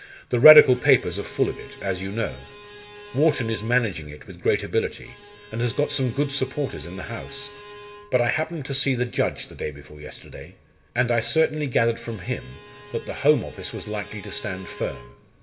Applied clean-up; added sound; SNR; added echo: none; Bowed string instrument; 20 dB; reverberation time 2.1 s.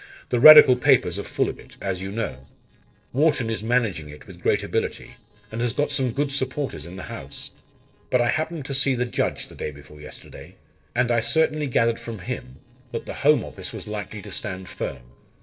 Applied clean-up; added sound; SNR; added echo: neural separator model SepFormer DNS4.